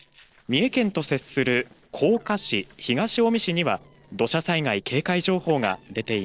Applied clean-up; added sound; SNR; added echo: neural separator model SepFormer DNS4.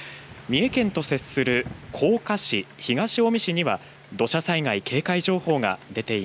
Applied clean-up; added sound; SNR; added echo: none; none; none; none.